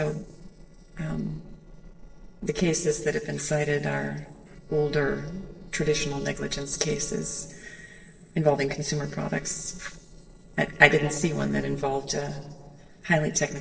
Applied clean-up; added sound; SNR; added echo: neural separator model SepFormer DNS4.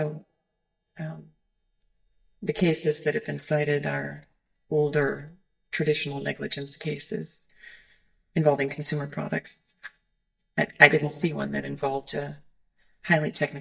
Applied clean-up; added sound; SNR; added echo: neural mask model DeepFilterNet 3.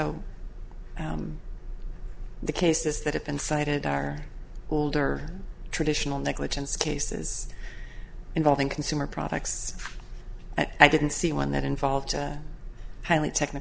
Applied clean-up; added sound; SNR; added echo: none; none; none; none.